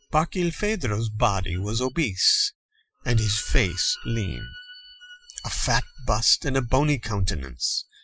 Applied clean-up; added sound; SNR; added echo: classical method Wiener filter.